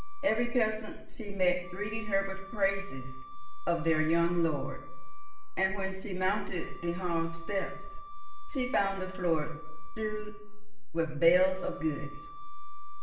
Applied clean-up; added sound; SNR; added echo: none; Wind instrument, woodwind instrument; 19 dB; reverberation time 0.7 s.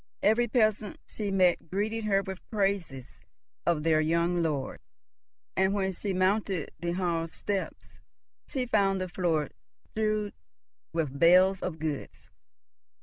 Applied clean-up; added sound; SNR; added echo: none; none; none; none.